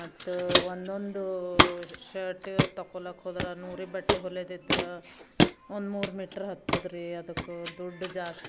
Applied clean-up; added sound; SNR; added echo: none; Walk, footsteps; -5 dB; none.